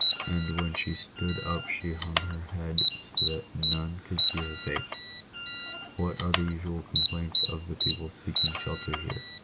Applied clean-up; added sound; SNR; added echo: none; Alarm; -2 dB; none.